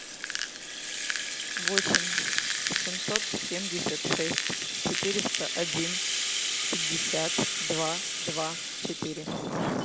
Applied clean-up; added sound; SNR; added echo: none; Rattle (instrument); -4 dB; none.